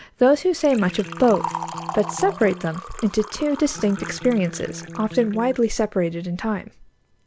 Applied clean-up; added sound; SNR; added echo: none; Liquid + Electric guitar; 13 dB; none.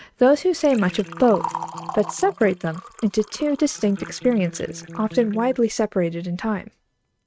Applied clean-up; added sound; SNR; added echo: neural mask model RNNoise.